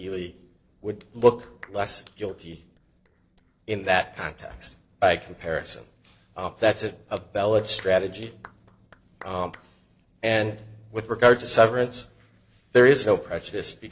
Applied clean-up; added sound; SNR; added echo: neural separator model SepFormer DNS4.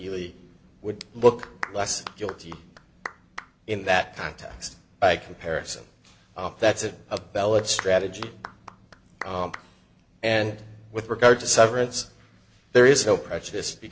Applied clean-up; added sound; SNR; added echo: none; Clapping; 16 dB; none.